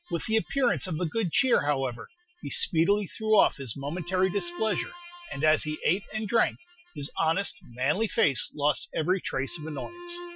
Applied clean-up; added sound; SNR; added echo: classical method Wiener filter.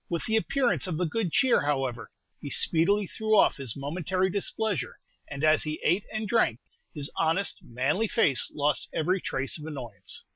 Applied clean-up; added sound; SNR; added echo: none; none; none; none.